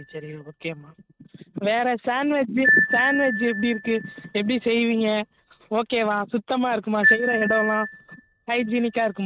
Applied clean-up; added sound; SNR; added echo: neural mask model RNNoise.